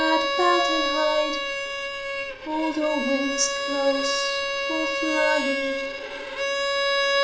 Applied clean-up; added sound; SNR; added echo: none; Bowed string instrument; -2 dB; reverberation time 0.4 s.